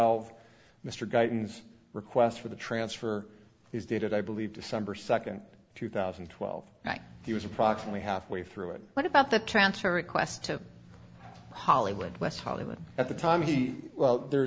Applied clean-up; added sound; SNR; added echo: none; none; none; none.